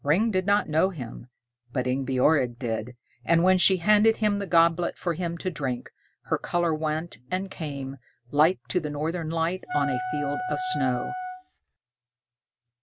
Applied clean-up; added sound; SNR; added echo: none; Wind instrument, woodwind instrument; 5 dB; none.